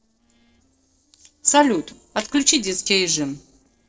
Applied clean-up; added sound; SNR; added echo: neural separator model SepFormer DNS4.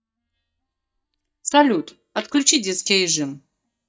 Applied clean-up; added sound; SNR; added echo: neural mask model DeepFilterNet 3.